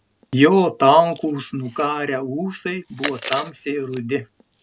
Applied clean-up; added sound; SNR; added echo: none; Chewing, mastication; 16 dB; none.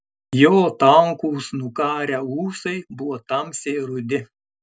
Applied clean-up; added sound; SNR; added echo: none; none; none; none.